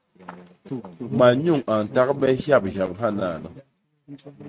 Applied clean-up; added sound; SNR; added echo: neural mask model RNNoise.